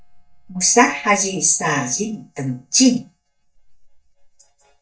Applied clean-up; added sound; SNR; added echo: neural mask model DeepFilterNet 3.